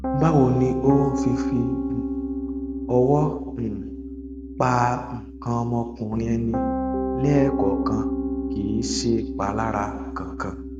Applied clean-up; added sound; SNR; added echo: none; Piano; 3 dB; none.